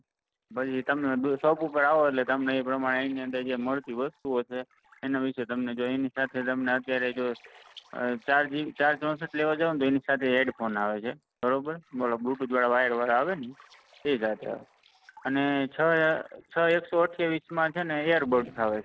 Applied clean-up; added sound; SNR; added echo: neural separator model SepFormer DNS4.